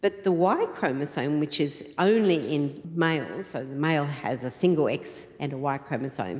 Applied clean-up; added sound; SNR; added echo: none; none; none; none.